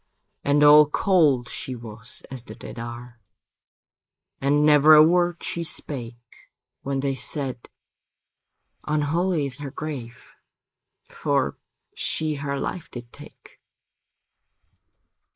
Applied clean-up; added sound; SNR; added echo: neural mask model Resemble Enhance denoiser.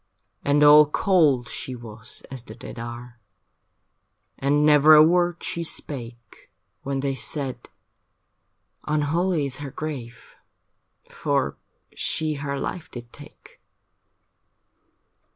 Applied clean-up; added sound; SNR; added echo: none; none; none; none.